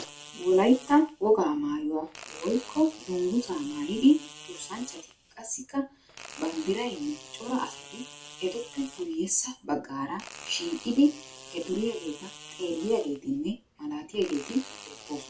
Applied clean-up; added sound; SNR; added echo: none; Fart; 18 dB; reverberation time 0.2 s.